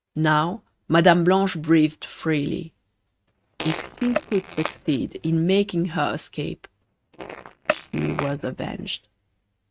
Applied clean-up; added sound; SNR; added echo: neural mask model RNNoise.